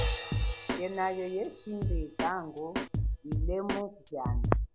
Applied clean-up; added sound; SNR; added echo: none; Crash cymbal + Drum kit; -4 dB; none.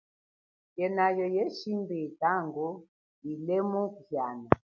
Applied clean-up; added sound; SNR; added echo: none; none; none; none.